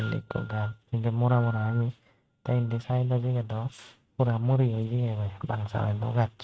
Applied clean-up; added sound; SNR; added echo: neural mask model RNNoise.